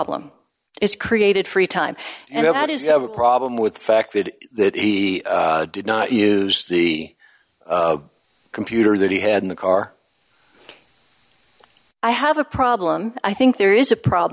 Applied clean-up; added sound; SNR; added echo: none; none; none; none.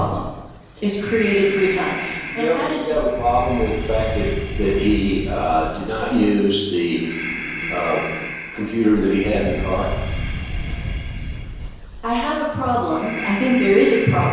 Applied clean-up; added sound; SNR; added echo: none; Breathing; 7 dB; reverberation time 1.0 s.